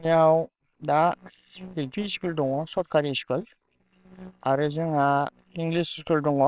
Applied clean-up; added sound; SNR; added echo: neural separator model SepFormer WHAMR!.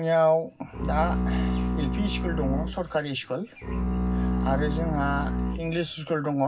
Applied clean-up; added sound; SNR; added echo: none; Bowed string instrument; 0 dB; reverberation time 0.4 s.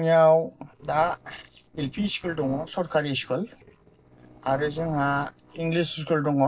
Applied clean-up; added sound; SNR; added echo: neural separator model SepFormer DNS4.